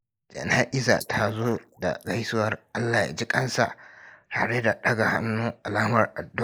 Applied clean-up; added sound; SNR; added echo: neural mask model Resemble Enhance denoiser.